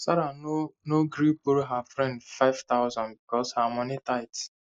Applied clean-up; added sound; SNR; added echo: neural mask model Resemble Enhance denoiser.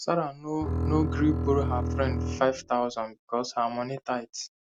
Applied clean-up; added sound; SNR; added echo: none; Bowed string instrument; 1 dB; none.